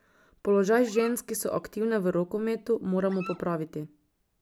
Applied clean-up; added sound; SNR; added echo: none; Dog; 19 dB; none.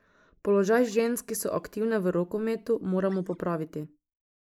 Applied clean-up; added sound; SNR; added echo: neural mask model Resemble Enhance denoiser.